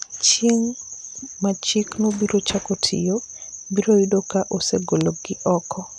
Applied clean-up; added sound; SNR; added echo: none; Drawer open or close; 19 dB; none.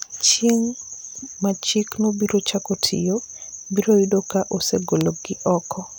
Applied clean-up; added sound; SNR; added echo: none; none; none; none.